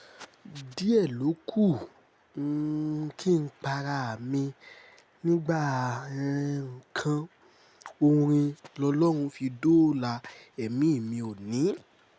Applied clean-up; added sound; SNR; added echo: none; none; none; none.